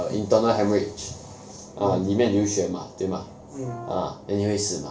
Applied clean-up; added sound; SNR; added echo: none; Brass instrument; 17 dB; reverberation time 0.3 s.